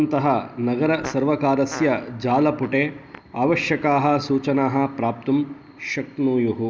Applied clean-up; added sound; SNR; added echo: none; Fart; 19 dB; none.